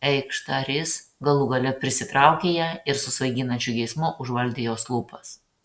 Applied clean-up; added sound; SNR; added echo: none; none; none; none.